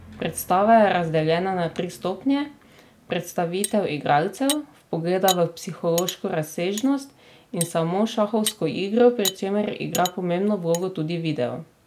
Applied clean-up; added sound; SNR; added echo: none; Cutlery, silverware; 12 dB; none.